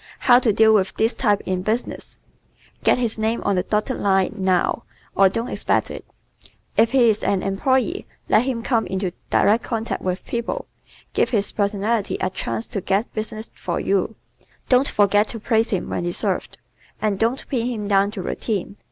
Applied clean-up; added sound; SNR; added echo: none; none; none; none.